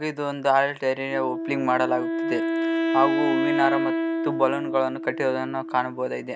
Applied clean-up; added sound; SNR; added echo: none; Wind instrument, woodwind instrument; 2 dB; none.